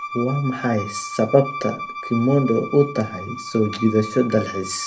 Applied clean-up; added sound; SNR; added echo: none; Bowed string instrument; 11 dB; reverberation time 0.3 s.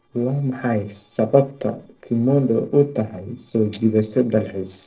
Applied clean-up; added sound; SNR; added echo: neural separator model SepFormer DNS4.